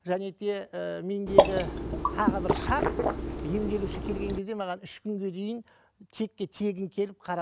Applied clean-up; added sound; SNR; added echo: none; Water / Liquid; -5 dB; none.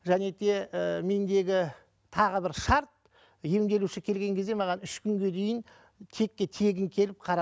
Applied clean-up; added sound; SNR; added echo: none; none; none; none.